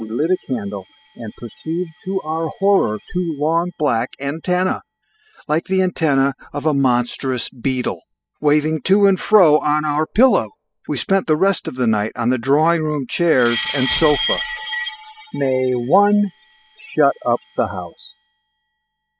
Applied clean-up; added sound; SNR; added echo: classical method spectral subtraction.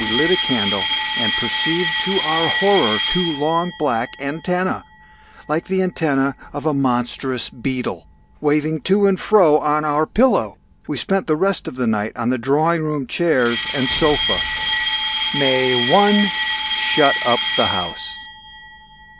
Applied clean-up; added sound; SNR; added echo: none; Alarm; 5 dB; none.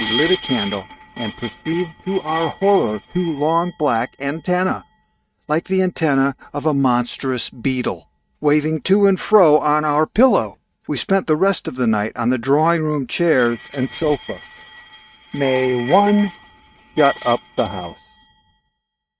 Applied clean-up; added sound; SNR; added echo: neural mask model RNNoise.